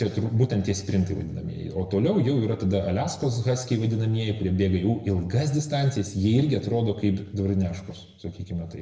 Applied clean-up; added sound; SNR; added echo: none; none; none; reverberation time 0.8 s.